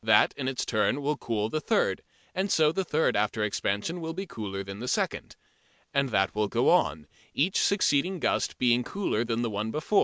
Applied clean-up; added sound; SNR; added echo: none; none; none; none.